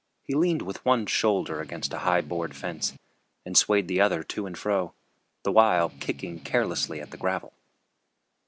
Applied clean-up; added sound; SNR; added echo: none; Strum; 19 dB; none.